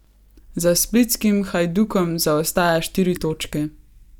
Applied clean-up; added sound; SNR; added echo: neural mask model DeepFilterNet 3.